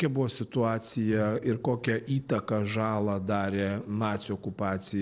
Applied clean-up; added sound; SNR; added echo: neural separator model SepFormer DNS4.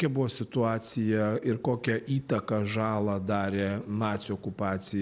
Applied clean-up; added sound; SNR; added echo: none; none; none; none.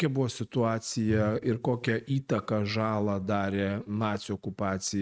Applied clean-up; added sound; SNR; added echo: neural mask model RNNoise.